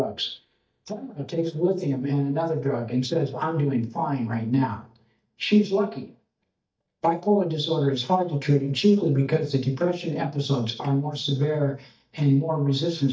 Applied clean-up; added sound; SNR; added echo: neural mask model DeepFilterNet 3.